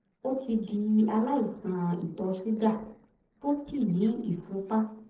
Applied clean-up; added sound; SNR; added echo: neural separator model SepFormer DNS4.